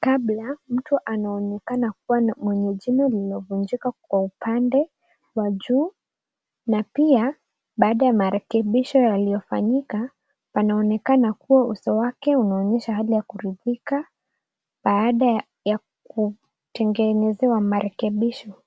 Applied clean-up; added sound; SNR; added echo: none; none; none; none.